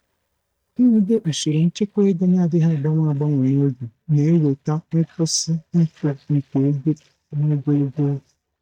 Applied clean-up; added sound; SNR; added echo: neural mask model DeepFilterNet 3.